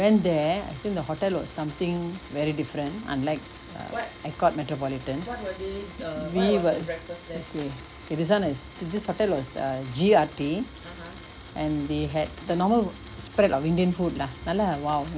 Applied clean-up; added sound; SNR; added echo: none; Domestic sounds, home sounds; 19 dB; none.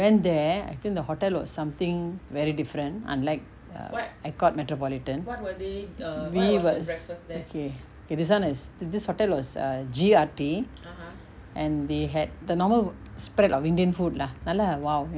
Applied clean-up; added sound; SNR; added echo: none; none; none; none.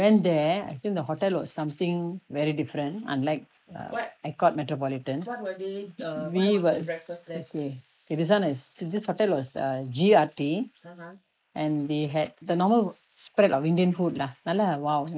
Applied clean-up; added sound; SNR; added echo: neural mask model Resemble Enhance denoiser.